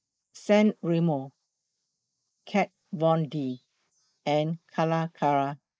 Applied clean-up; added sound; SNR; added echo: neural mask model Resemble Enhance denoiser.